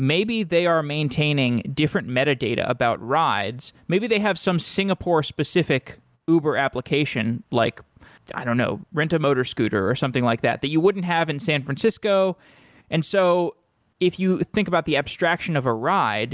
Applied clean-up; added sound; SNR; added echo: none; none; none; none.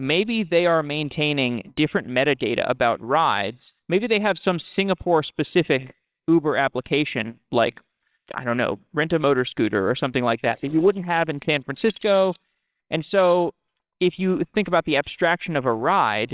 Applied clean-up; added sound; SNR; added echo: neural separator model SepFormer WHAMR!.